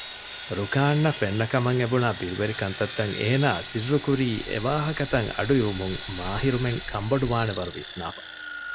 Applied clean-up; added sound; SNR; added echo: none; Sawing; 8 dB; none.